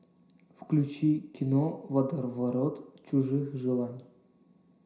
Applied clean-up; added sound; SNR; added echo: none; none; none; reverberation time 0.4 s.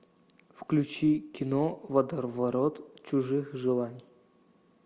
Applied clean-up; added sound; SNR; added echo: none; none; none; none.